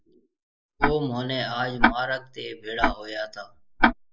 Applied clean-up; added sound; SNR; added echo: neural mask model Resemble Enhance denoiser.